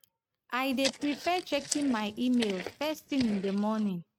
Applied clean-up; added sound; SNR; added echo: neural mask model RNNoise.